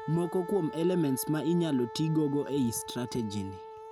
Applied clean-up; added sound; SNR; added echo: none; Wind instrument, woodwind instrument; 13 dB; none.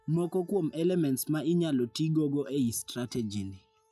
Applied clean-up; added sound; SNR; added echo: classical method log-MMSE.